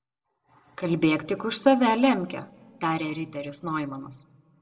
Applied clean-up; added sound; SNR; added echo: none; none; none; reverberation time 1.0 s.